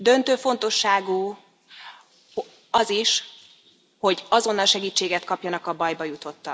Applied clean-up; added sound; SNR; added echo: none; none; none; none.